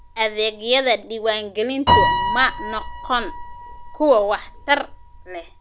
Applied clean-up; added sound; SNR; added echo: none; Piano; 4 dB; none.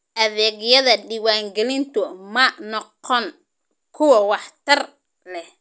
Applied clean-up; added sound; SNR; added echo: none; none; none; none.